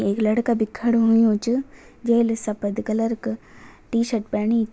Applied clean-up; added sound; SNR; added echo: none; none; none; none.